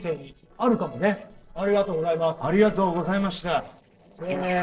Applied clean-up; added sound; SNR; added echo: neural separator model SepFormer DNS4.